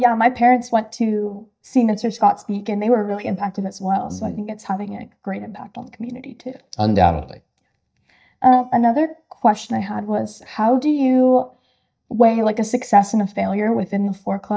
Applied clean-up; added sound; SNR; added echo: neural mask model DeepFilterNet 3.